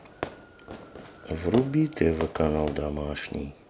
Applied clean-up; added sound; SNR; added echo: none; Fireworks; 12 dB; none.